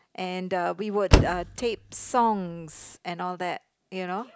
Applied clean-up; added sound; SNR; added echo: none; Slam; -3 dB; none.